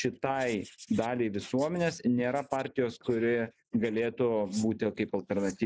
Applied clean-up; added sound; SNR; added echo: neural mask model Resemble Enhance denoiser.